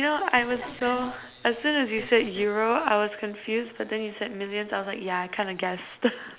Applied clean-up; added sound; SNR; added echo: none; none; none; none.